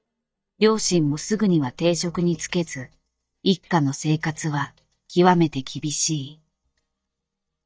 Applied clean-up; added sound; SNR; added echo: neural mask model DeepFilterNet 3.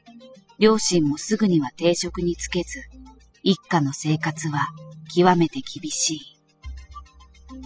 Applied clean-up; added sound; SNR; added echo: classical method spectral subtraction.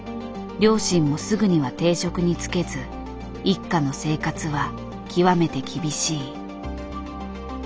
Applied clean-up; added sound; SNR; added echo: none; none; none; none.